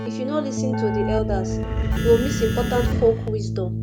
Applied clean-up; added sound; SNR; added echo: none; Keyboard (musical) + Animal; 0 dB; none.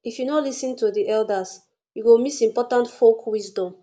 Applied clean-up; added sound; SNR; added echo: none; none; none; none.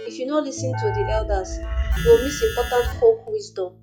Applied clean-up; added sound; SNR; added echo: classical method log-MMSE.